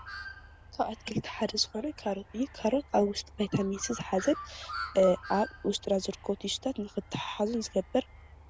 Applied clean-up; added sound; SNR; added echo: none; Bird; 15 dB; none.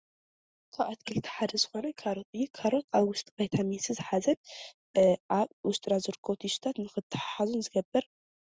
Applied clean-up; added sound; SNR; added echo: none; none; none; none.